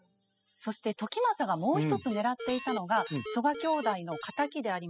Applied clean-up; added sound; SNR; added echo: classical method spectral subtraction.